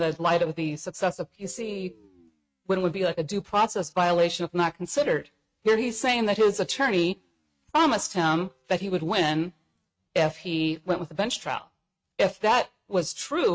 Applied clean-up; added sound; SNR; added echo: neural mask model RNNoise.